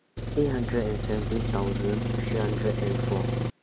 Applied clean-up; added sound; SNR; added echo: none; Engine; -3 dB; none.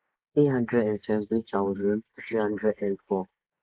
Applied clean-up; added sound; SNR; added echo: neural mask model Resemble Enhance denoiser.